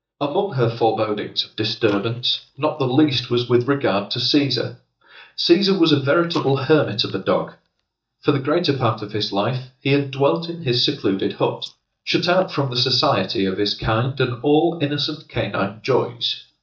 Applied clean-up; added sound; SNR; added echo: neural mask model DeepFilterNet 3.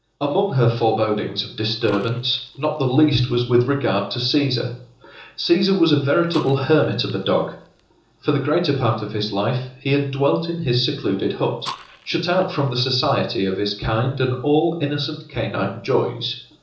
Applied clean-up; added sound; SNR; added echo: neural separator model SepFormer DNS4.